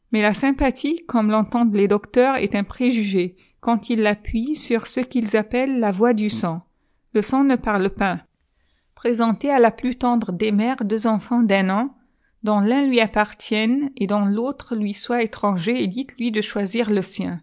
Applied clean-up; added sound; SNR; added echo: none; none; none; none.